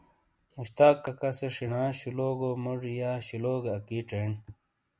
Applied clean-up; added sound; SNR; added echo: none; none; none; none.